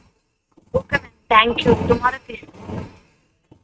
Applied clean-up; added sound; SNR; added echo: neural mask model RNNoise.